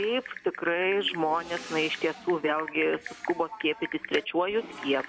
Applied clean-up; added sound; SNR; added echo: none; Typing; 13 dB; none.